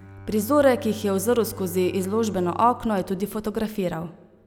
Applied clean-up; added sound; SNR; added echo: none; Bowed string instrument; 19 dB; none.